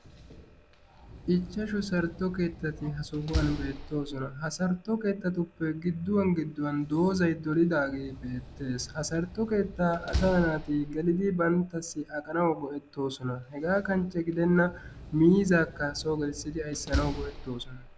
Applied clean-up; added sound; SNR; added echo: none; Slam; 11 dB; none.